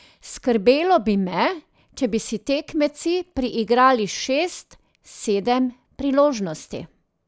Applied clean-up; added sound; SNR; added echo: none; none; none; none.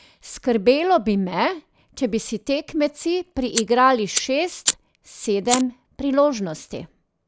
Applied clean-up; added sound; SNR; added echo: none; Fire; 7 dB; none.